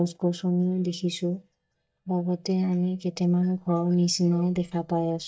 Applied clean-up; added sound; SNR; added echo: neural mask model DeepFilterNet 3.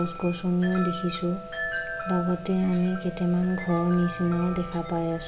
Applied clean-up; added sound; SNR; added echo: none; Wind chime; 10 dB; reverberation time 0.8 s.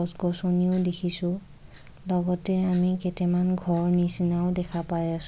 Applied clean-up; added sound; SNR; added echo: none; none; none; none.